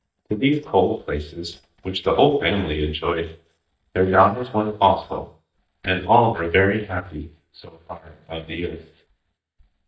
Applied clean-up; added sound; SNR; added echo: neural mask model DeepFilterNet 3.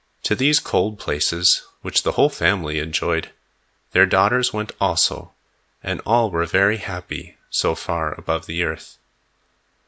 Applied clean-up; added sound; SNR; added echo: none; none; none; none.